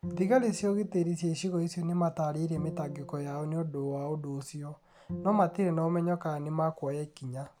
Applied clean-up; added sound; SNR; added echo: none; Bowed string instrument; 15 dB; none.